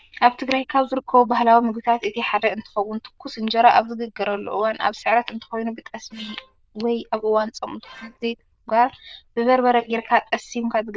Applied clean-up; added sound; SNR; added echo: neural diffusion model UNIVERSE++.